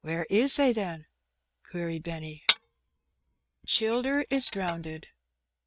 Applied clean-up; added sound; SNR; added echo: neural mask model RNNoise.